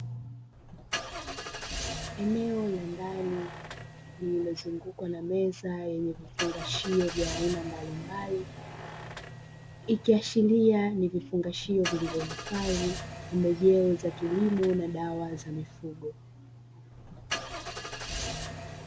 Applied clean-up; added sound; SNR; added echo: none; Engine starting / Car; 10 dB; none.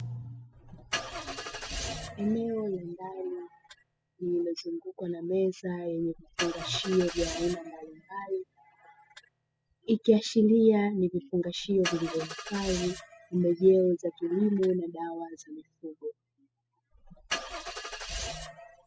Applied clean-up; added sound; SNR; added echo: classical method spectral subtraction.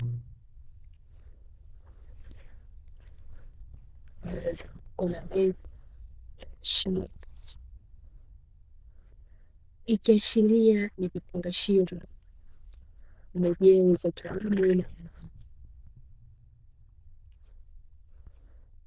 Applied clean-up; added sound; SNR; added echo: neural diffusion model UNIVERSE++.